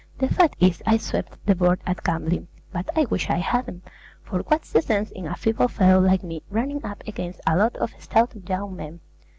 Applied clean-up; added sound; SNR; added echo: none; none; none; none.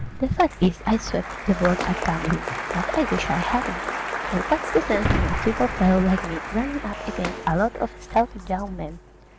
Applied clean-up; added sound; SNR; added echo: none; Applause + Shatter; 5 dB; none.